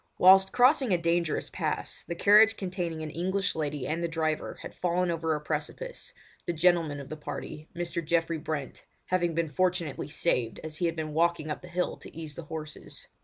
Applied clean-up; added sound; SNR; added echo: none; none; none; none.